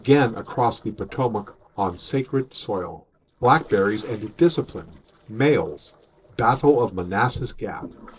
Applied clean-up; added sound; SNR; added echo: neural separator model SepFormer DNS4.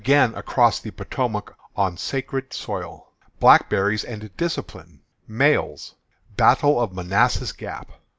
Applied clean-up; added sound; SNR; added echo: none; none; none; none.